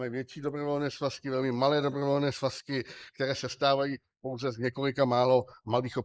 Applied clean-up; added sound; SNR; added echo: neural mask model Resemble Enhance denoiser.